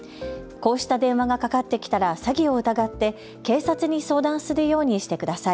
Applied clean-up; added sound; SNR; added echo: none; none; none; none.